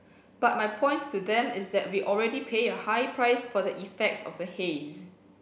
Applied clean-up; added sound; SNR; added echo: none; none; none; none.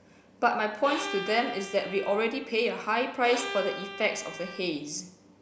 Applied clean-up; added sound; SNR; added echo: none; Bowed string instrument; 10 dB; none.